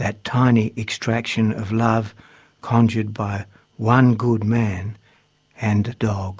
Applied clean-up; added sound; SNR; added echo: none; none; none; none.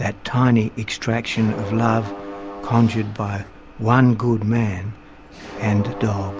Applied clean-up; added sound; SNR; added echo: none; Mechanisms; 14 dB; none.